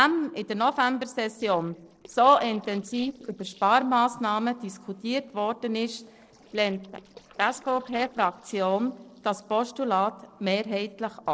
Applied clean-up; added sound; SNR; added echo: neural separator model SepFormer DNS4.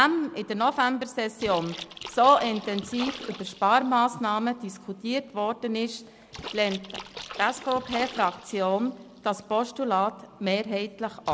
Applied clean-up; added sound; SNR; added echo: none; Splash, splatter; 16 dB; none.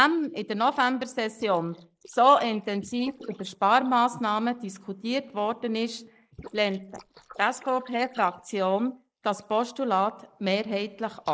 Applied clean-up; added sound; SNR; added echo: neural mask model Resemble Enhance denoiser.